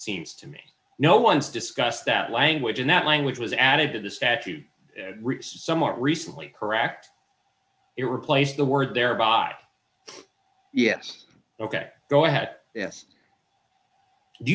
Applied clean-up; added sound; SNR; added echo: none; none; none; none.